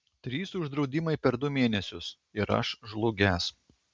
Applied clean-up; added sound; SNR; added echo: none; none; none; none.